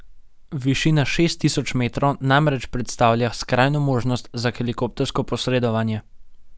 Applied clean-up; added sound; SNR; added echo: none; none; none; none.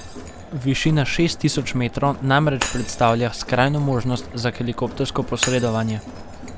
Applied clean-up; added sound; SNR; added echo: none; Crowd + Shatter; 12 dB; none.